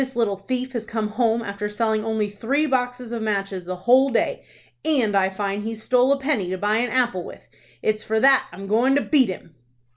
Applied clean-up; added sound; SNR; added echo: none; none; none; none.